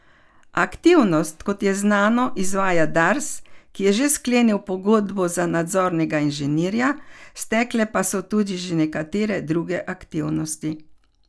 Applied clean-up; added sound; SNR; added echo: none; none; none; none.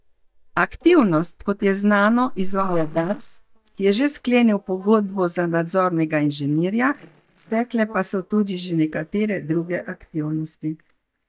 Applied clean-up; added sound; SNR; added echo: neural mask model DeepFilterNet 3.